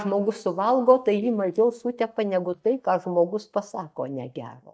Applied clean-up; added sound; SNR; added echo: neural mask model DeepFilterNet 3.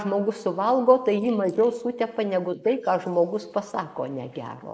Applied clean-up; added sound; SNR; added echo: neural mask model Resemble Enhance denoiser.